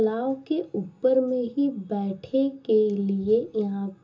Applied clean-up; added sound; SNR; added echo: none; none; none; reverberation time 0.2 s.